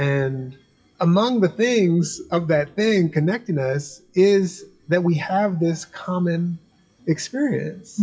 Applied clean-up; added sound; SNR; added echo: classical method WPE with log-MMSE.